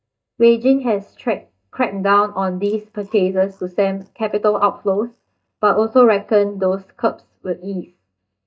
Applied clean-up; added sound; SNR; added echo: neural mask model DeepFilterNet 3.